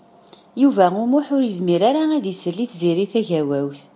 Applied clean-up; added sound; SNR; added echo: none; none; none; none.